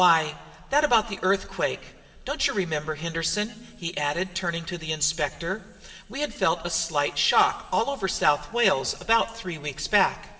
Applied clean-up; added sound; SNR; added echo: none; none; none; reverberation time 1.6 s.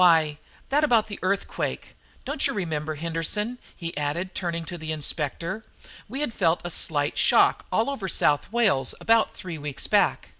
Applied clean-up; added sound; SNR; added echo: none; none; none; none.